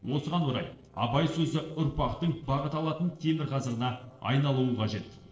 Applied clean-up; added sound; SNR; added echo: neural separator model SepFormer DNS4.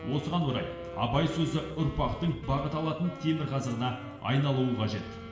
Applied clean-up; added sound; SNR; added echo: none; Wind instrument, woodwind instrument; 14 dB; reverberation time 1.1 s.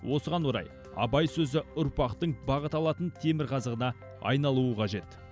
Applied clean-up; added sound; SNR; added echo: none; none; none; none.